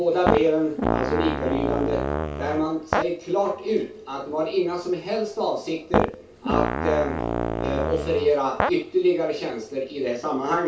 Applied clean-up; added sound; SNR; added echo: none; Fart; 1 dB; reverberation time 0.2 s.